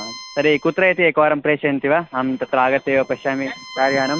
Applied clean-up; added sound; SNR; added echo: none; Bowed string instrument; 19 dB; none.